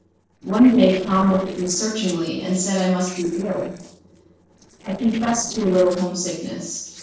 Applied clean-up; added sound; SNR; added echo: neural separator model SepFormer DNS4.